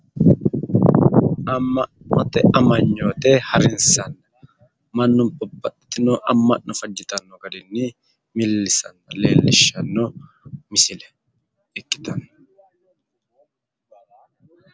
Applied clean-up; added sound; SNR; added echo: none; none; none; none.